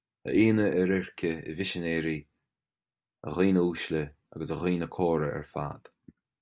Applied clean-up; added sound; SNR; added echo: none; none; none; none.